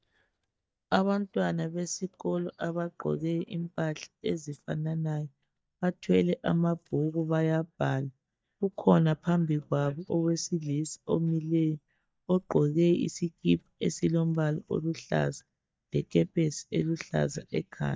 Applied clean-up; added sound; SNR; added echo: neural mask model DeepFilterNet 3.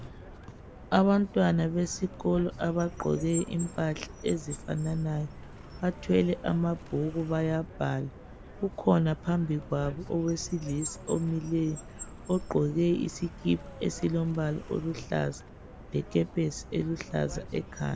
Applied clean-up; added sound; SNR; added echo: none; Car; 14 dB; none.